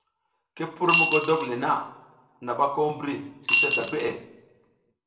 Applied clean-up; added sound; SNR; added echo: none; Coin (dropping) / Glass; -4 dB; reverberation time 0.6 s.